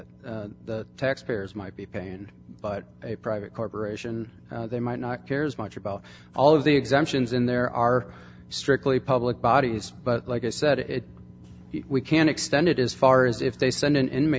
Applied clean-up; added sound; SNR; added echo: none; none; none; none.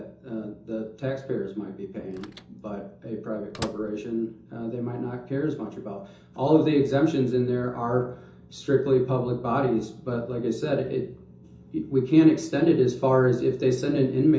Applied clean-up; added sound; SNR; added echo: none; Microwave oven; 17 dB; reverberation time 0.6 s.